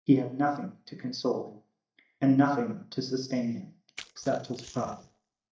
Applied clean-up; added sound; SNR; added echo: neural mask model DeepFilterNet 3.